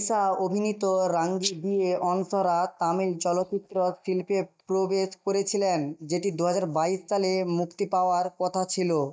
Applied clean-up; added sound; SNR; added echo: neural mask model DeepFilterNet 3.